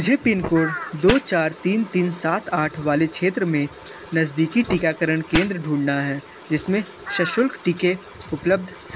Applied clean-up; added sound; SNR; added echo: none; Crow + Fire; 12 dB; none.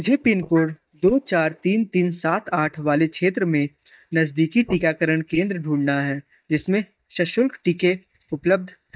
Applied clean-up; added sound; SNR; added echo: neural mask model DeepFilterNet 3.